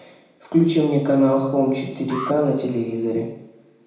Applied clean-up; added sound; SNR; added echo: none; Alarm; 16 dB; reverberation time 0.8 s.